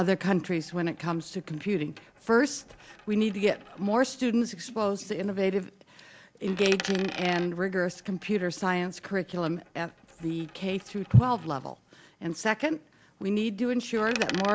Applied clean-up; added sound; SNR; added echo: none; Coin (dropping); 16 dB; none.